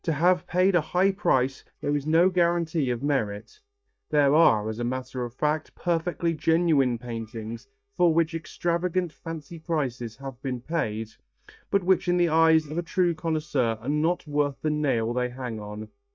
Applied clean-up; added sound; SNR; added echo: neural mask model DeepFilterNet 3.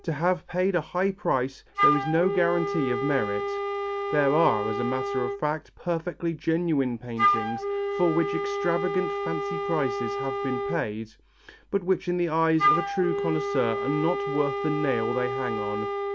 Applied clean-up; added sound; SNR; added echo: none; Wind instrument, woodwind instrument; 2 dB; none.